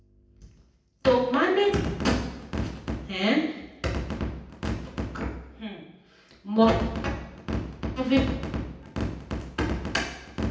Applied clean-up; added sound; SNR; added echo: none; none; none; reverberation time 0.8 s.